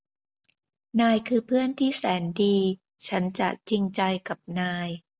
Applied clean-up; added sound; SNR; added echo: none; none; none; none.